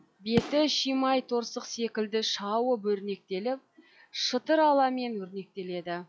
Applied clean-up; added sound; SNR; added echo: classical method log-MMSE.